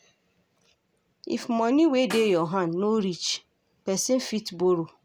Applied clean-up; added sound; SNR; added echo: none; Snare drum; 18 dB; none.